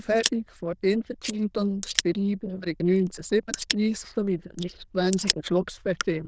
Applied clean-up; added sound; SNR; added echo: neural diffusion model UNIVERSE++.